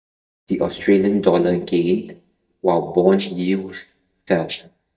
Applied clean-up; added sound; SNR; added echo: neural mask model DeepFilterNet 3.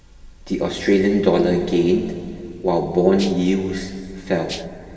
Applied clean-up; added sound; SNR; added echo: none; Rattle (instrument); 14 dB; reverberation time 2.5 s.